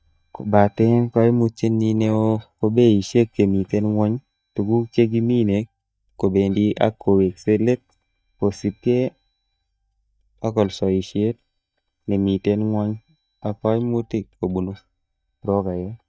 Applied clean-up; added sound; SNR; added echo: neural mask model DeepFilterNet 3.